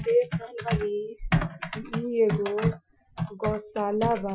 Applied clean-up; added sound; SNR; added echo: classical method Wiener filter.